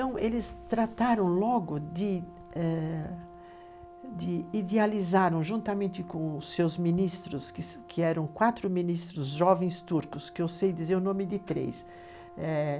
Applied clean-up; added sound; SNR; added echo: none; Brass instrument; 20 dB; none.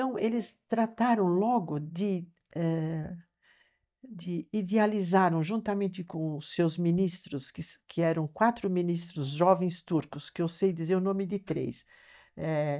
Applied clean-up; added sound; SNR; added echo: neural mask model DeepFilterNet 3.